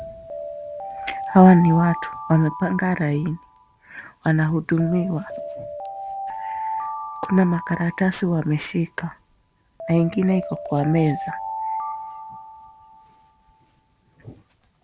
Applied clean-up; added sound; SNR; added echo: none; Alarm; 11 dB; none.